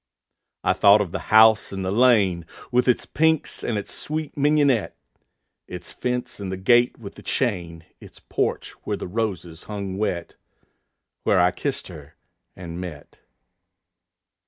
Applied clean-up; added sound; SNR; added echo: none; none; none; none.